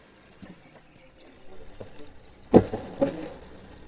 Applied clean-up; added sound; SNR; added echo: neural mask model DeepFilterNet 3.